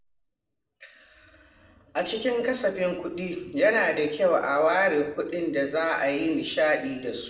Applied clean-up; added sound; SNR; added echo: none; none; none; reverberation time 0.7 s.